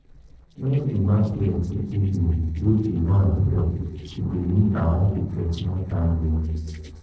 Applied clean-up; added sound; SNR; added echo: neural separator model SepFormer DNS4.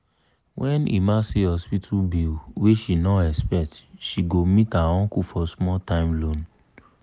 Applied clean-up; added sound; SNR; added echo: none; none; none; none.